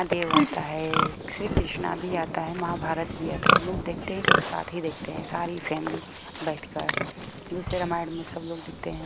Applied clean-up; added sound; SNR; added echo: none; Livestock, farm animals, working animals; -3 dB; none.